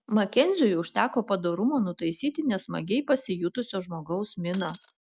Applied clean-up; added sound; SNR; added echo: none; Shatter; 8 dB; none.